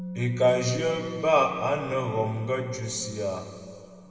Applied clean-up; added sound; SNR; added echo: none; Musical instrument; 15 dB; reverberation time 2.3 s.